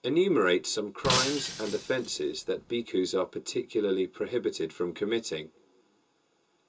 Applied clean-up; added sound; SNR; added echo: none; Shatter; 4 dB; reverberation time 0.2 s.